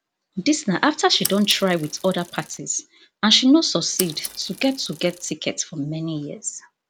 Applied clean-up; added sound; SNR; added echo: none; Mechanisms / Bicycle; 12 dB; none.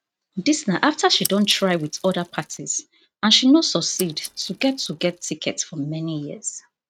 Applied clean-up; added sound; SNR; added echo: neural mask model RNNoise.